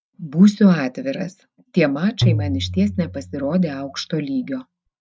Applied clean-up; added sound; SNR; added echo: neural mask model RNNoise.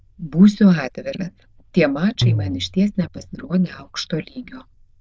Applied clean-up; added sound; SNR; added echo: neural diffusion model UNIVERSE++.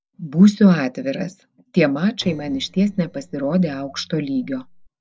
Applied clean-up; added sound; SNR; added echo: neural separator model SepFormer DNS4.